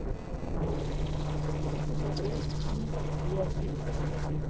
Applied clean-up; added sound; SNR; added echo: neural separator model SepFormer DNS4.